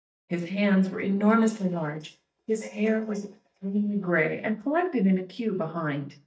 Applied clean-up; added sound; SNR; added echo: neural mask model DeepFilterNet 3.